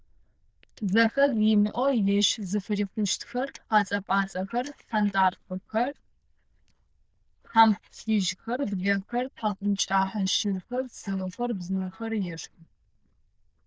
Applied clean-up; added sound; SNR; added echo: neural diffusion model UNIVERSE++.